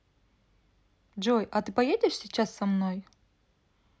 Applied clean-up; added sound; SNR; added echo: none; none; none; none.